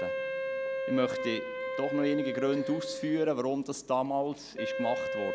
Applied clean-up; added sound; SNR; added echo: none; Wind instrument, woodwind instrument; 3 dB; none.